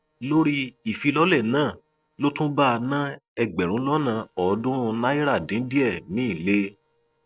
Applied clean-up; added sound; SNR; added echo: neural separator model SepFormer DNS4.